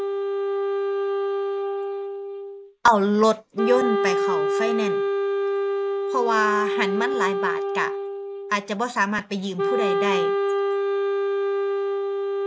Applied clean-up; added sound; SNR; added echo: none; Wind instrument, woodwind instrument; -2 dB; none.